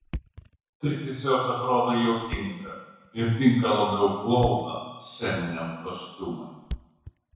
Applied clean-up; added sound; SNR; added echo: none; Thump, thud; 16 dB; reverberation time 1.0 s.